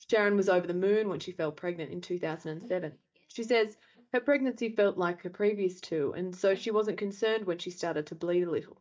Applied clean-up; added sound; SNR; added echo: neural mask model DeepFilterNet 3.